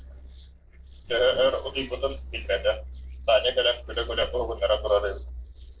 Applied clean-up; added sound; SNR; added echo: neural separator model SepFormer DNS4.